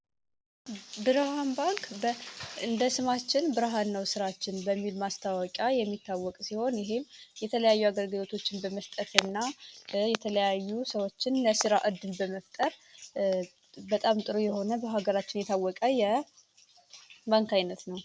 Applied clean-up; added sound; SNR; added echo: none; none; none; none.